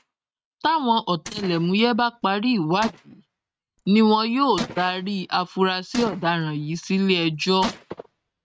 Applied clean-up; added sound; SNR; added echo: neural mask model RNNoise.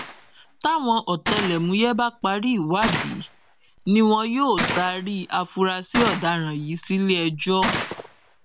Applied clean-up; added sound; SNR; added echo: none; Gunshot, gunfire; 8 dB; none.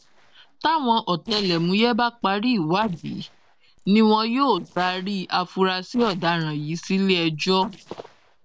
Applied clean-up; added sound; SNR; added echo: neural separator model SepFormer DNS4.